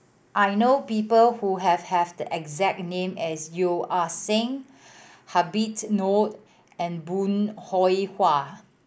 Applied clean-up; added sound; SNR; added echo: none; none; none; none.